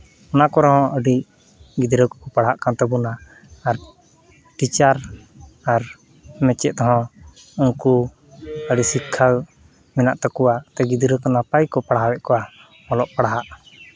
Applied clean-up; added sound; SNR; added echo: none; none; none; none.